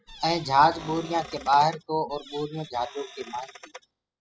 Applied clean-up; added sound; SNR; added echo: classical method spectral subtraction.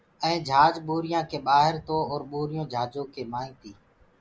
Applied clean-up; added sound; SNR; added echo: none; none; none; none.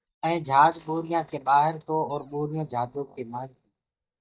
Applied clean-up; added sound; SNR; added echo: neural mask model DeepFilterNet 3.